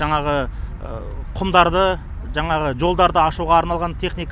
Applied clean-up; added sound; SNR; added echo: none; none; none; none.